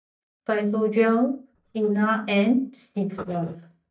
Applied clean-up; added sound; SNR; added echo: neural mask model DeepFilterNet 3.